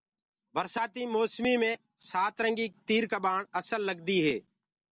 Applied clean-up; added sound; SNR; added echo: none; none; none; none.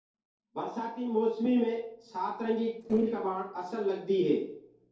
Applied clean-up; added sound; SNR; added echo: neural separator model SepFormer DNS4.